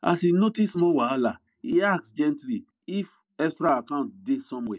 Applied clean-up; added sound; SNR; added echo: neural mask model Resemble Enhance denoiser.